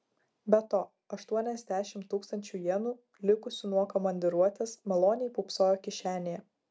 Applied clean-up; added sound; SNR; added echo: none; none; none; none.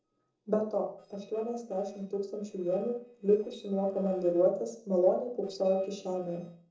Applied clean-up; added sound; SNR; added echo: neural separator model SepFormer DNS4.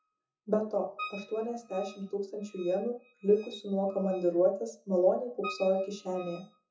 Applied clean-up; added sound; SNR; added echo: classical method WPE with log-MMSE.